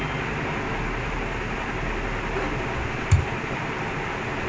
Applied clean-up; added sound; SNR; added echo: none; Microwave oven; 16 dB; none.